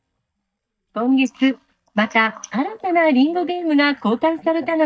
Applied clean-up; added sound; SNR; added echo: neural mask model DeepFilterNet 3.